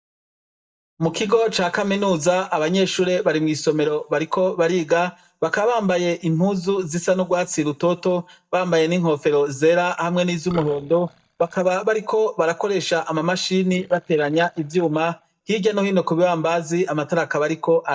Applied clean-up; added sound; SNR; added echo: neural mask model DeepFilterNet 3.